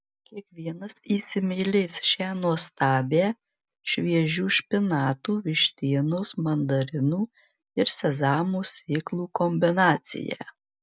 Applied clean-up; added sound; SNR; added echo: none; none; none; none.